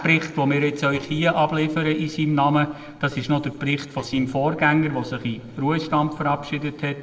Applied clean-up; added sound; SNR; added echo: neural separator model SepFormer DNS4.